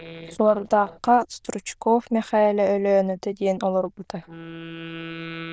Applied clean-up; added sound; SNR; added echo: neural diffusion model UNIVERSE++.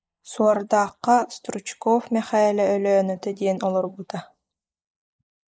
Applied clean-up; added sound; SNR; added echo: neural mask model Resemble Enhance denoiser.